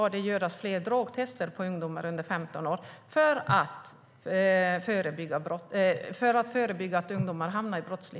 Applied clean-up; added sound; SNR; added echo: none; none; none; none.